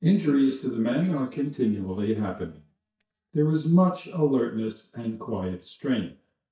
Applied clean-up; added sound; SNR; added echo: neural mask model DeepFilterNet 3.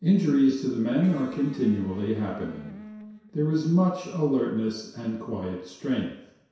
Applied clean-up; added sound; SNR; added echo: none; Electric guitar; 17 dB; reverberation time 0.7 s.